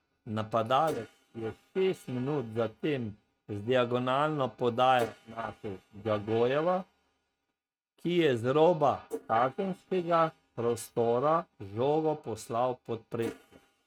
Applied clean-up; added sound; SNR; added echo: neural mask model RNNoise.